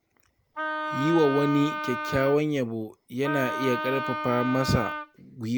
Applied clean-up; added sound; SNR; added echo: none; Wind instrument, woodwind instrument; 5 dB; none.